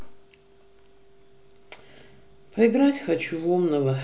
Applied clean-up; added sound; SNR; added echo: none; none; none; none.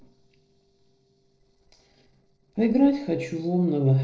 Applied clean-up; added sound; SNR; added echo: neural separator model SepFormer DNS4.